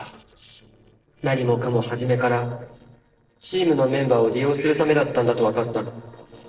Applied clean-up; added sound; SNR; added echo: neural separator model SepFormer DNS4.